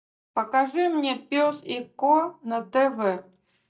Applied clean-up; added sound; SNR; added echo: neural mask model DeepFilterNet 3.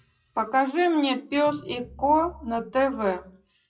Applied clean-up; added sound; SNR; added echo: classical method WPE with log-MMSE.